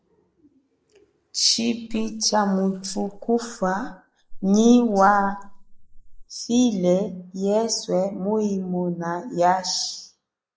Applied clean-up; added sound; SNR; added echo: neural mask model Resemble Enhance denoiser.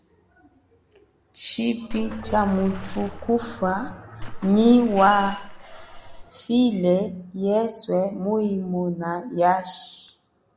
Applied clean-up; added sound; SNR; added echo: none; Water / Splash, splatter; 12 dB; none.